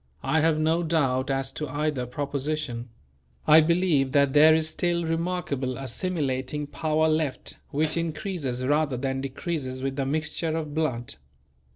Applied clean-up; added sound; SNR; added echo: neural separator model SepFormer DNS4.